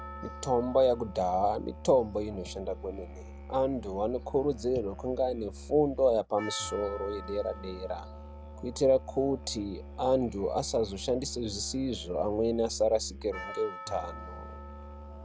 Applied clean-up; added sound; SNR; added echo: none; Musical instrument + Percussion; 13 dB; none.